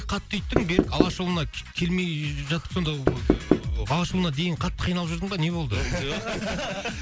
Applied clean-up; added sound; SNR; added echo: none; Knock; -4 dB; none.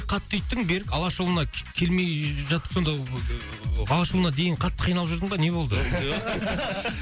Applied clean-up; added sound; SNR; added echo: none; none; none; none.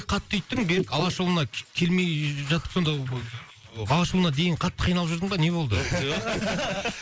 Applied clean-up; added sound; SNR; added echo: neural mask model Resemble Enhance denoiser.